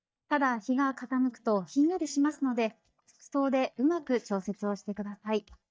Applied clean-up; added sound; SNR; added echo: neural mask model DeepFilterNet 3.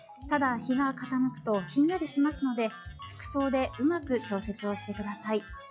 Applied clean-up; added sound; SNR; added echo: classical method log-MMSE.